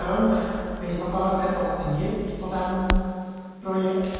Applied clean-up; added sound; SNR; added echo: none; Crackle; 7 dB; reverberation time 2.0 s.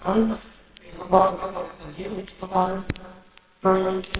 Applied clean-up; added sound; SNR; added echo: neural separator model SepFormer WHAMR!.